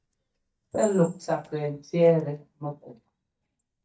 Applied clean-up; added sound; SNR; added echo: neural mask model DeepFilterNet 3.